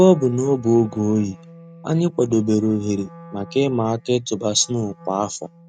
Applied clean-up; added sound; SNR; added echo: neural mask model RNNoise.